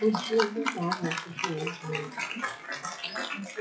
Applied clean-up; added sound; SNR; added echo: classical method WPE with log-MMSE.